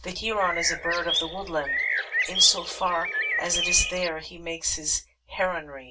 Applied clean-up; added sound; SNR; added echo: none; Bird; 0 dB; reverberation time 0.2 s.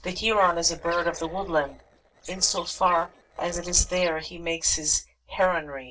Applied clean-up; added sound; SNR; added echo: neural separator model SepFormer DNS4.